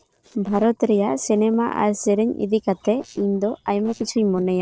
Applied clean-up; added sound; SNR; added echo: neural separator model SepFormer DNS4.